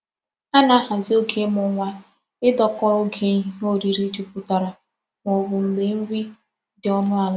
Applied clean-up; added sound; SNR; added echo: none; none; none; none.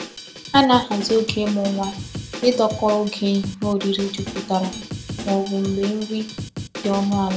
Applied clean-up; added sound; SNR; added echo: none; Drum kit; 10 dB; none.